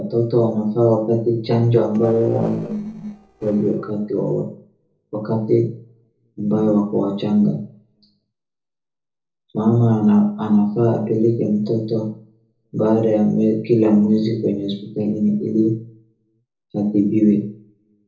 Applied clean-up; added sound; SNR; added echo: neural separator model SepFormer DNS4.